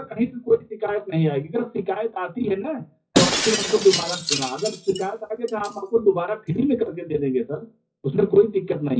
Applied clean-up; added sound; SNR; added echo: classical method WPE with log-MMSE.